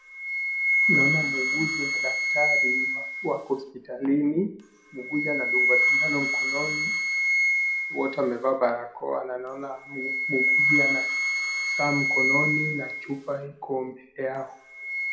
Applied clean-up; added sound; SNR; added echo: none; Wind instrument, woodwind instrument; -4 dB; reverberation time 0.4 s.